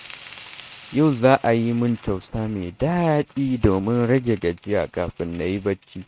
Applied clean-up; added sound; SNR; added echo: neural mask model RNNoise.